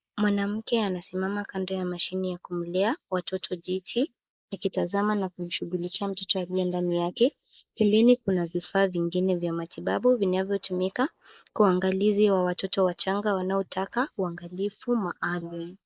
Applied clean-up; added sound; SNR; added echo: neural mask model Resemble Enhance denoiser.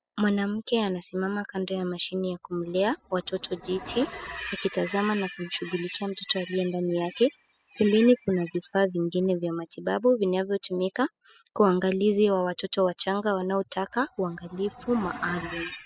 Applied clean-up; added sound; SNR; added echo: classical method spectral subtraction.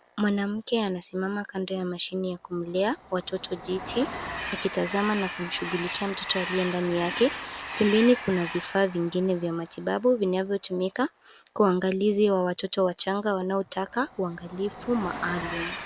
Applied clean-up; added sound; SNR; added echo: none; Train; 12 dB; none.